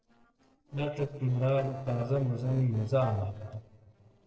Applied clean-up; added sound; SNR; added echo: neural separator model SepFormer DNS4.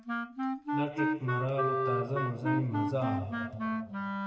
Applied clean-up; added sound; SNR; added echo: none; Wind instrument, woodwind instrument; -2 dB; reverberation time 2.2 s.